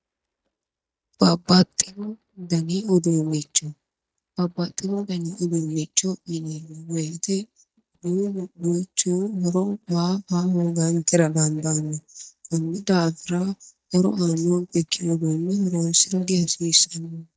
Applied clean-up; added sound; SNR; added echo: neural mask model DeepFilterNet 3.